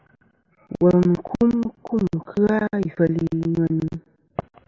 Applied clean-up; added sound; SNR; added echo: none; none; none; none.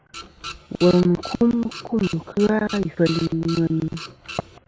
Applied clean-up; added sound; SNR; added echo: none; Printer; 15 dB; none.